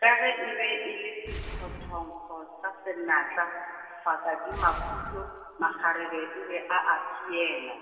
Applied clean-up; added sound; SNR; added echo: none; Boom; 13 dB; reverberation time 2.4 s.